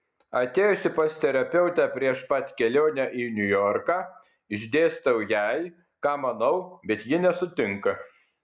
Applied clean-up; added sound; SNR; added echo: none; none; none; none.